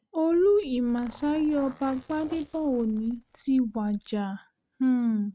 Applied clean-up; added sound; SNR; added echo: neural mask model RNNoise.